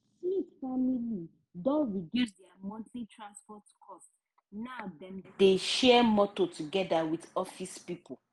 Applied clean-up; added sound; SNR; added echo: none; none; none; none.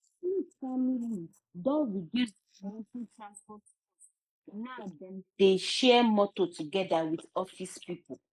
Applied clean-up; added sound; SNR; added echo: neural mask model Resemble Enhance denoiser.